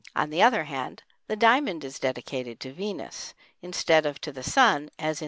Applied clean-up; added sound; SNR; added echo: none; none; none; none.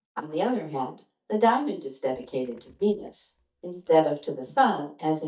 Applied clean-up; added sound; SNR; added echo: neural mask model DeepFilterNet 3.